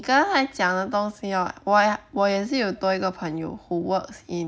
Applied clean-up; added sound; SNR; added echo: none; none; none; none.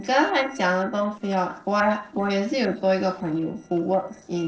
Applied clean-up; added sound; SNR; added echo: neural separator model SepFormer DNS4.